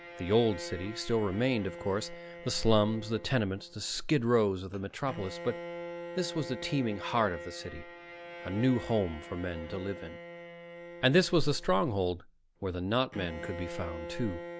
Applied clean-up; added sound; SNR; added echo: none; Bowed string instrument; 13 dB; none.